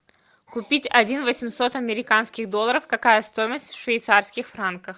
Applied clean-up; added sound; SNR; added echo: none; none; none; none.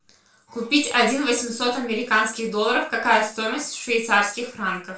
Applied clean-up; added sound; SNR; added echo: none; none; none; reverberation time 0.3 s.